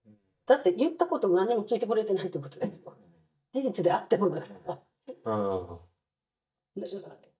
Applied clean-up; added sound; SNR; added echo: neural mask model DeepFilterNet 3.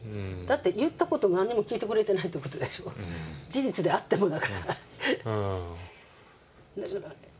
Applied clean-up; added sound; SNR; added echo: none; none; none; none.